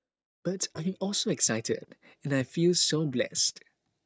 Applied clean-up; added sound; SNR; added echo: neural mask model DeepFilterNet 3.